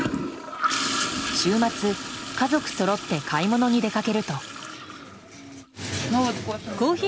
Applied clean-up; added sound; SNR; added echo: none; Toilet flush / Gurgling; 6 dB; none.